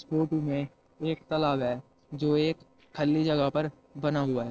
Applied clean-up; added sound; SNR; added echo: neural separator model SepFormer DNS4.